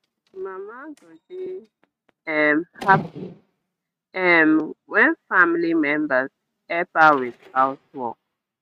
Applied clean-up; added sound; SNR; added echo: neural mask model RNNoise.